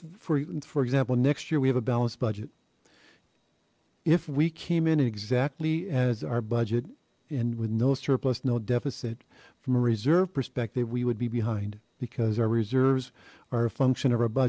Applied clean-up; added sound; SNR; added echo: none; none; none; none.